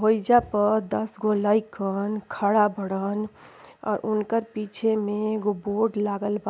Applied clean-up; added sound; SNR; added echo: none; none; none; none.